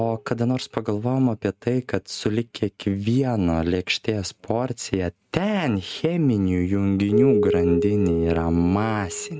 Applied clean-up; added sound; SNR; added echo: neural mask model RNNoise.